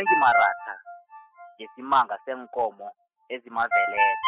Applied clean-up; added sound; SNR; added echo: classical method spectral subtraction.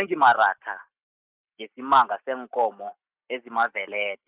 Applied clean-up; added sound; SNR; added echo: neural mask model Resemble Enhance denoiser.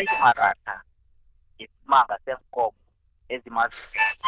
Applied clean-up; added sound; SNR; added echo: neural diffusion model UNIVERSE++.